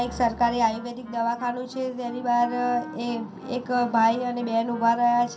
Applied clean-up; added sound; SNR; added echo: none; Wind instrument, woodwind instrument; 18 dB; reverberation time 0.3 s.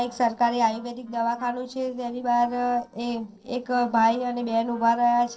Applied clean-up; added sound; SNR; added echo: neural separator model SepFormer DNS4.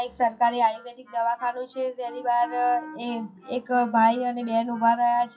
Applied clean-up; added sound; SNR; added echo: classical method WPE with log-MMSE.